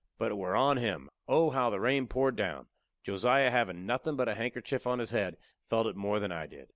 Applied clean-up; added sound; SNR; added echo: none; none; none; none.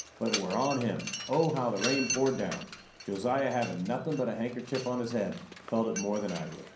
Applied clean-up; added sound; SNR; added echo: none; Mechanisms; 10 dB; reverberation time 0.6 s.